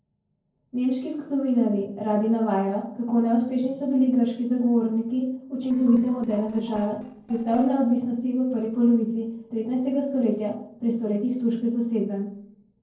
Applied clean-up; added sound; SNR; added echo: neural separator model SepFormer DNS4.